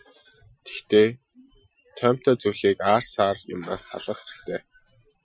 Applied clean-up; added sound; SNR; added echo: classical method Wiener filter.